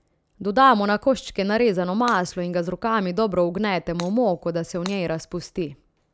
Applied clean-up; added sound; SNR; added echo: none; Shatter; 20 dB; none.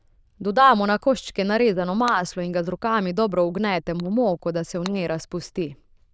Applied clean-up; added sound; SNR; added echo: neural diffusion model UNIVERSE++.